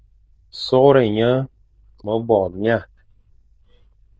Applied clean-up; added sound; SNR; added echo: neural diffusion model UNIVERSE++.